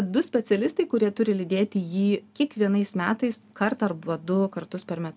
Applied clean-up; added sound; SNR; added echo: none; none; none; none.